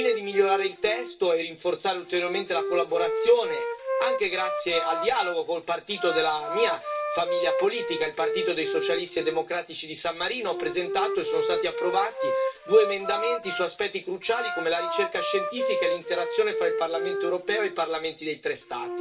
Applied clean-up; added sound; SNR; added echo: none; Wind instrument, woodwind instrument; 3 dB; reverberation time 0.2 s.